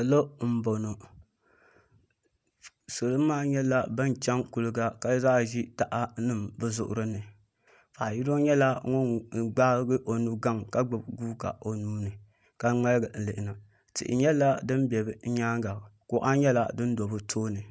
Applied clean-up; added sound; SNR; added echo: none; none; none; none.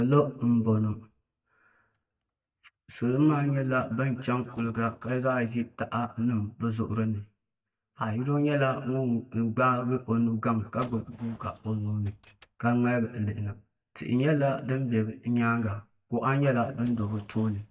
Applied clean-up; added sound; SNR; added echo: neural mask model DeepFilterNet 3.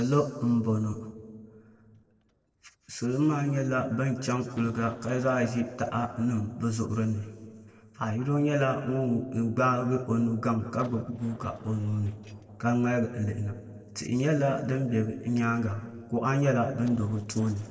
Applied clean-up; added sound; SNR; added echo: neural separator model SepFormer DNS4.